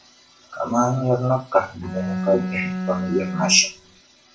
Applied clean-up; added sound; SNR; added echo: none; Bowed string instrument; 4 dB; reverberation time 0.3 s.